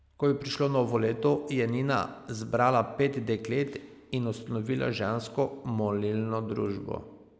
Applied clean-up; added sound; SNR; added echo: none; none; none; none.